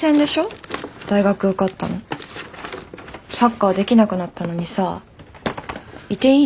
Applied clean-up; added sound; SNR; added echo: none; none; none; none.